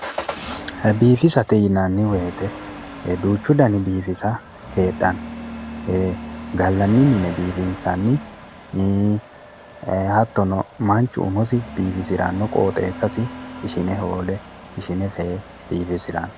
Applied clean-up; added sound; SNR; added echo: none; Engine starting / Accelerating, revving, vroom / Motor vehicle (road); 14 dB; none.